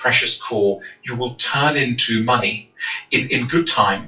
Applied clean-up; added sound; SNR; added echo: classical method WPE with log-MMSE.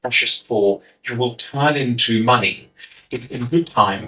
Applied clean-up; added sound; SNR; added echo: neural mask model DeepFilterNet 3.